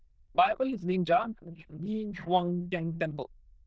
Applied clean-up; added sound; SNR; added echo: neural diffusion model UNIVERSE++.